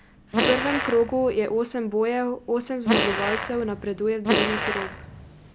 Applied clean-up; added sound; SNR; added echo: none; Fart; 1 dB; none.